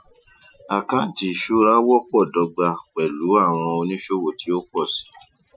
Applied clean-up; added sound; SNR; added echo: classical method Wiener filter.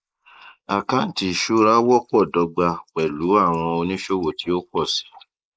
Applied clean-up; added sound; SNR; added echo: neural mask model Resemble Enhance denoiser.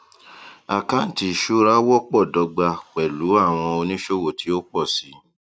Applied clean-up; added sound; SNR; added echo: none; none; none; none.